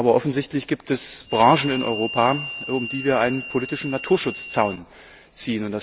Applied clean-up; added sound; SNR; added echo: none; Harmonica; 11 dB; none.